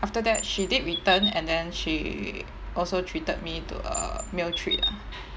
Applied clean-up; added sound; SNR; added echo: none; Chirp, tweet; 4 dB; none.